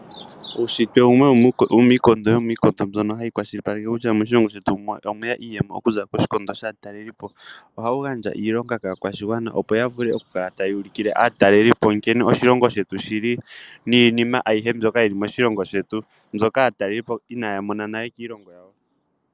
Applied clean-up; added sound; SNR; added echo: none; none; none; none.